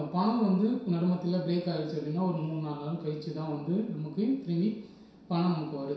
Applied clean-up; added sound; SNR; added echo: none; none; none; reverberation time 0.7 s.